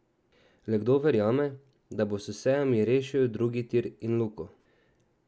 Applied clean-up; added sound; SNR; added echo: none; none; none; none.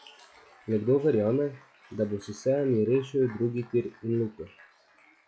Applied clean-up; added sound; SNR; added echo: classical method log-MMSE.